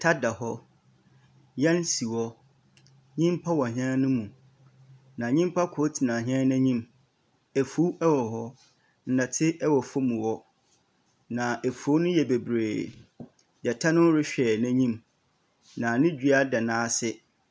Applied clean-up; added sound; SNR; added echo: none; none; none; none.